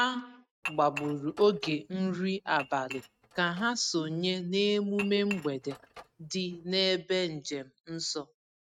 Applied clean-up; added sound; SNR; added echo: neural mask model RNNoise.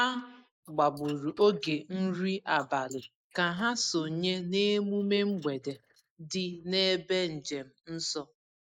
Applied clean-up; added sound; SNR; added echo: neural mask model Resemble Enhance denoiser.